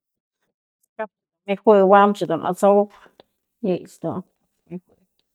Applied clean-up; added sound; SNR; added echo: neural mask model DeepFilterNet 3.